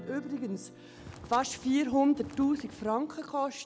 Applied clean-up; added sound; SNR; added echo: none; Walk, footsteps + Guitar; 18 dB; none.